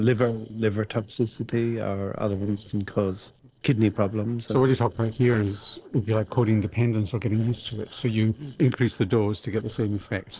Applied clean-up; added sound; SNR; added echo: neural separator model SepFormer DNS4.